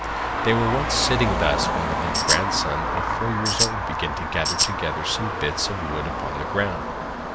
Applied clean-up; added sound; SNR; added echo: none; Traffic noise, roadway noise + Tambourine; -2 dB; none.